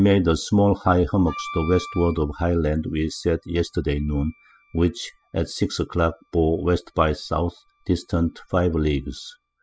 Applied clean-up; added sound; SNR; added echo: classical method spectral subtraction.